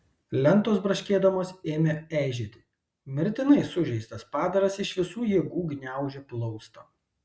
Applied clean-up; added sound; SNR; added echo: none; none; none; none.